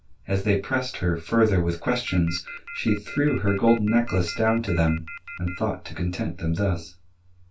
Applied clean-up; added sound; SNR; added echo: none; Telephone; 15 dB; reverberation time 0.2 s.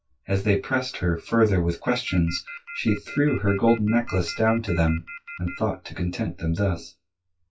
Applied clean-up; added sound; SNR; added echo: classical method WPE with log-MMSE.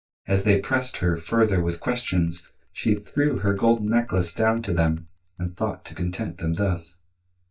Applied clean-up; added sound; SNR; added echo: neural mask model DeepFilterNet 3.